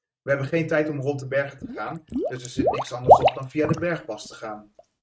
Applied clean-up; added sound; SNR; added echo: neural mask model RNNoise.